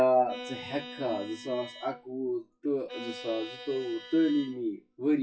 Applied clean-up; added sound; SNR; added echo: classical method WPE with log-MMSE.